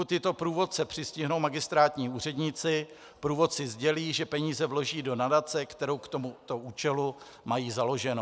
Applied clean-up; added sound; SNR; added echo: none; none; none; none.